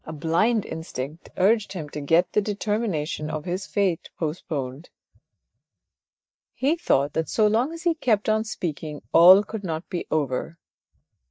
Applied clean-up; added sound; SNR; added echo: neural mask model DeepFilterNet 3.